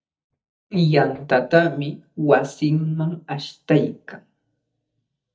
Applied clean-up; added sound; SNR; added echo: neural mask model DeepFilterNet 3.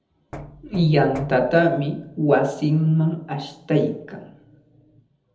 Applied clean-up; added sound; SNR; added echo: none; Knock; 16 dB; reverberation time 0.9 s.